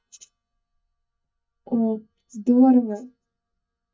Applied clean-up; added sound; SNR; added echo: neural mask model DeepFilterNet 3.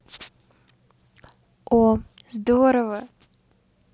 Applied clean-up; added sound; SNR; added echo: none; none; none; none.